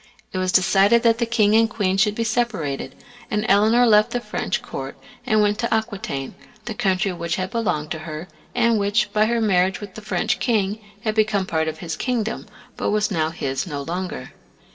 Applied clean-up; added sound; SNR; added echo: none; none; none; reverberation time 1.9 s.